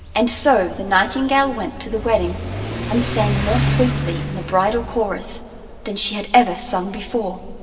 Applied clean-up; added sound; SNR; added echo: none; Accelerating, revving, vroom / Car; 6 dB; reverberation time 2.5 s.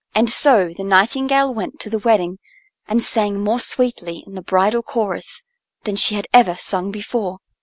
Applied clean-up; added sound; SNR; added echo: none; none; none; none.